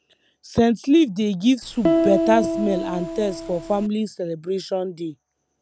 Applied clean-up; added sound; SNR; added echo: none; Piano; 1 dB; none.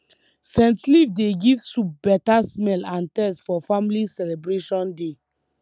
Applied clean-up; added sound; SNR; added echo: none; none; none; none.